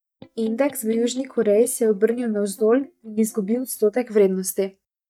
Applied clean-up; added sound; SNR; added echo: neural mask model DeepFilterNet 3.